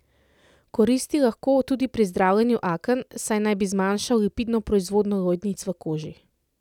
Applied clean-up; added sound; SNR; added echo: none; none; none; none.